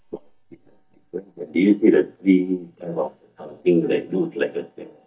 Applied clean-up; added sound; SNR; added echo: neural mask model DeepFilterNet 3.